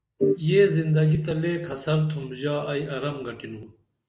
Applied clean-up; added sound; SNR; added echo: neural mask model Resemble Enhance denoiser.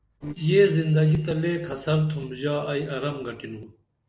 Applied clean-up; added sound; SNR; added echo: neural separator model SepFormer DNS4.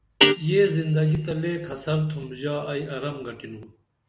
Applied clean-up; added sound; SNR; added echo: none; Guitar; 2 dB; none.